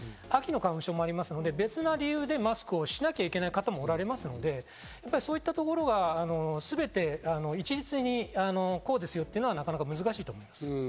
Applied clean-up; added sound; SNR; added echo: none; none; none; none.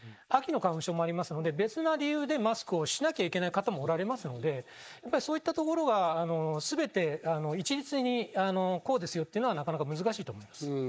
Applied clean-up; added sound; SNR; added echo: neural mask model Resemble Enhance denoiser.